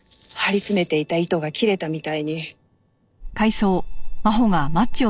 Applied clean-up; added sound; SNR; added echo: neural separator model SepFormer DNS4.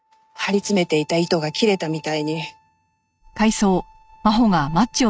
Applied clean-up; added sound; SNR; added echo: neural mask model RNNoise.